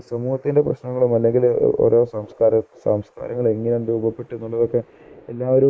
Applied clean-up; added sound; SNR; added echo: neural mask model Resemble Enhance denoiser.